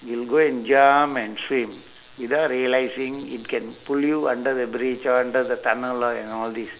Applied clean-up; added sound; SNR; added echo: none; none; none; none.